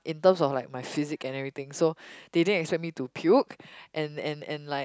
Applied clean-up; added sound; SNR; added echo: none; none; none; none.